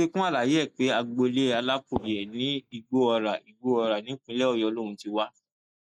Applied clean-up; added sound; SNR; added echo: neural mask model DeepFilterNet 3.